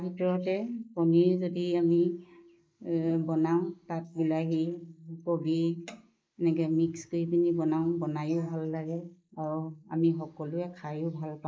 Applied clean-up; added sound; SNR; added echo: neural mask model Resemble Enhance denoiser.